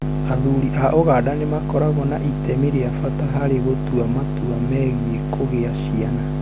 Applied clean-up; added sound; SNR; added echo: none; none; none; none.